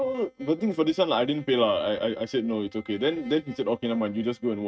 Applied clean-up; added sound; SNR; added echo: neural mask model RNNoise.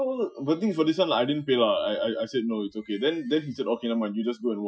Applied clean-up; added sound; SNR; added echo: classical method Wiener filter.